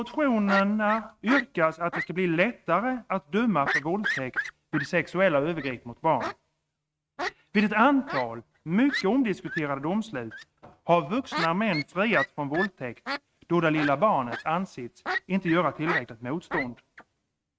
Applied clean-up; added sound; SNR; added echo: neural mask model RNNoise.